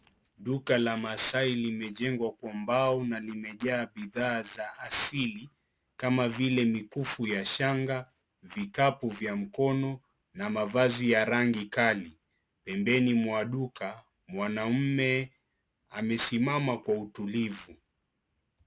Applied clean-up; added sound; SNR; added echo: none; none; none; none.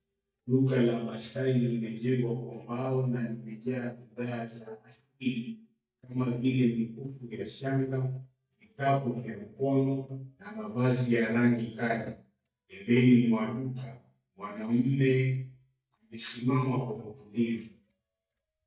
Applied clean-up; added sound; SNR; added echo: neural mask model DeepFilterNet 3.